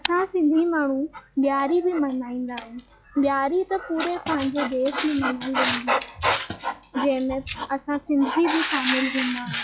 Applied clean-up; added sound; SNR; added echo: classical method log-MMSE.